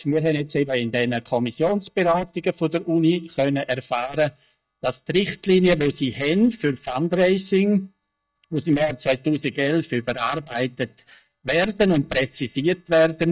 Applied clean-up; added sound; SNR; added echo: neural mask model DeepFilterNet 3.